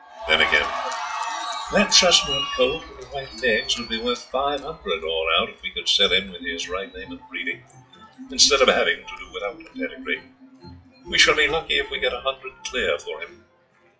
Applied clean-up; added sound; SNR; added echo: classical method WPE with log-MMSE.